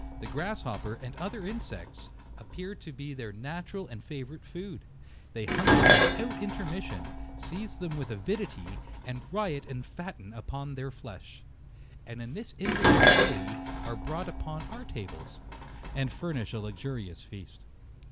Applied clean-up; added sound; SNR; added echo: none; Dishes, pots, and pans; -5 dB; none.